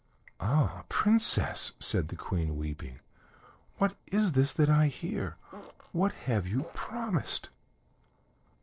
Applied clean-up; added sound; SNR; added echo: neural separator model SepFormer DNS4.